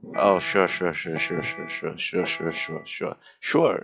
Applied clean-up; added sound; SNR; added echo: classical method log-MMSE.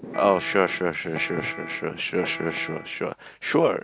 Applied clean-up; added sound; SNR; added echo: none; Piano; 13 dB; none.